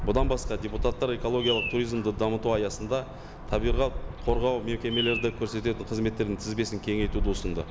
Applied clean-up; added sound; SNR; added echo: none; Bird vocalization, bird call, bird song; 4 dB; none.